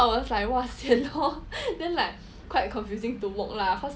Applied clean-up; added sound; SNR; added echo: none; none; none; none.